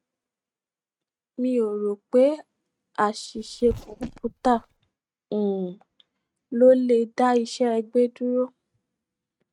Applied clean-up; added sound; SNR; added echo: neural mask model RNNoise.